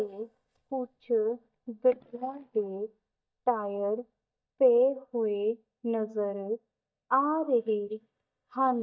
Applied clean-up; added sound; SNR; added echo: neural mask model DeepFilterNet 3.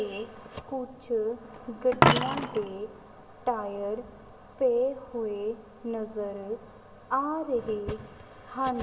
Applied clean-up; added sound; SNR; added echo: none; Coin (dropping); 3 dB; reverberation time 2.1 s.